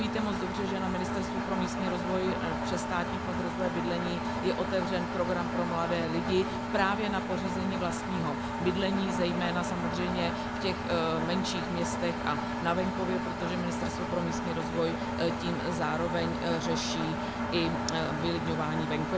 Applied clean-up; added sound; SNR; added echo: none; Engine; 0 dB; none.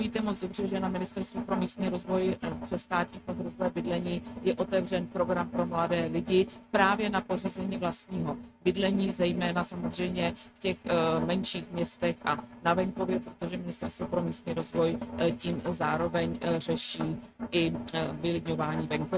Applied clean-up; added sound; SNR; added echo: neural mask model RNNoise.